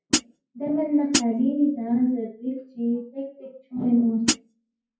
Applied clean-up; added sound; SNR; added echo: classical method WPE with log-MMSE.